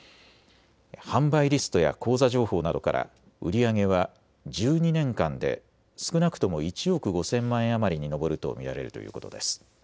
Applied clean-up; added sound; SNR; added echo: none; none; none; none.